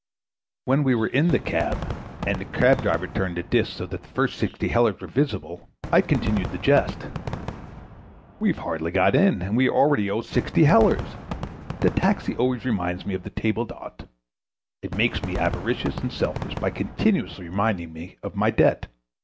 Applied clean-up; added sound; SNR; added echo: none; Fireworks; 12 dB; none.